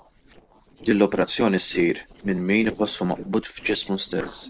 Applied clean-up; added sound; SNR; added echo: neural separator model SepFormer DNS4.